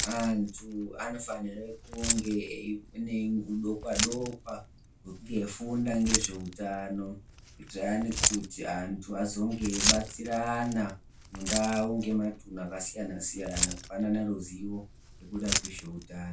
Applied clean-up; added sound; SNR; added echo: none; Keys jangling; 3 dB; reverberation time 0.2 s.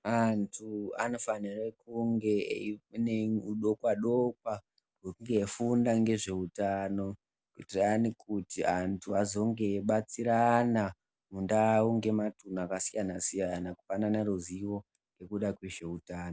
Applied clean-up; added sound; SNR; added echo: none; none; none; none.